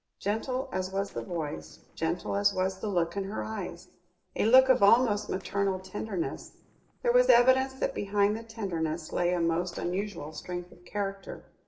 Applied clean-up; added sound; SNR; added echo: neural separator model SepFormer DNS4.